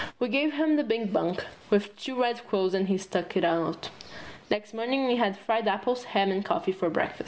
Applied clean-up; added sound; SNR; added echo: none; none; none; none.